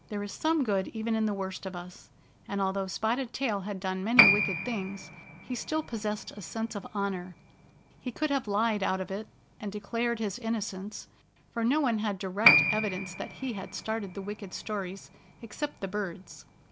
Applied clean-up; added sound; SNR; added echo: none; Piano; 3 dB; none.